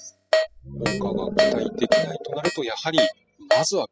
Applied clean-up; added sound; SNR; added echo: classical method spectral subtraction.